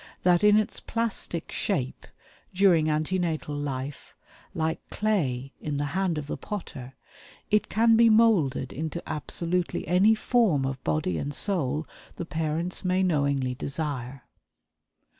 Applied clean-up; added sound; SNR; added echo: none; none; none; none.